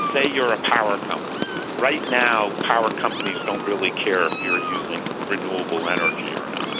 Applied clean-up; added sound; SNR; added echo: none; Rain + Meow; 2 dB; none.